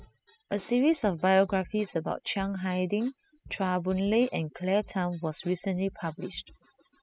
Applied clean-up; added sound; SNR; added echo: classical method spectral subtraction.